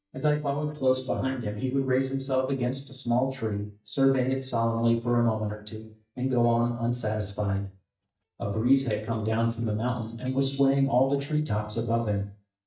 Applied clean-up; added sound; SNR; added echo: neural mask model DeepFilterNet 3.